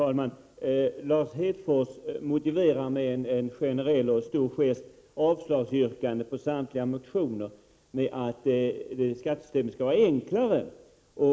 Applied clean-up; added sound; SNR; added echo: none; none; none; none.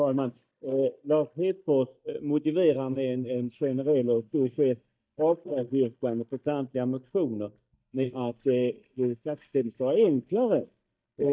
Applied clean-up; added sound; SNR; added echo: neural mask model DeepFilterNet 3.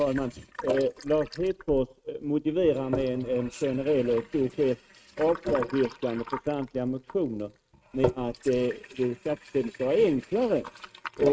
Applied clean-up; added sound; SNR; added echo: neural mask model RNNoise.